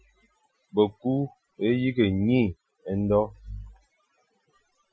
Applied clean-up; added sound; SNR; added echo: classical method Wiener filter.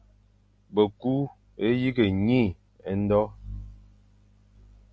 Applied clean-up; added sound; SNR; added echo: none; none; none; none.